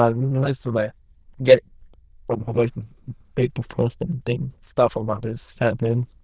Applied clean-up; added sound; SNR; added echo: neural diffusion model UNIVERSE++.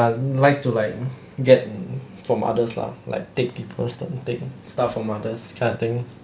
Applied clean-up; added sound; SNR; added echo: none; none; none; none.